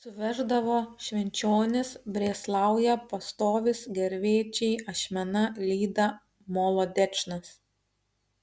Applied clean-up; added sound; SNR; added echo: none; none; none; none.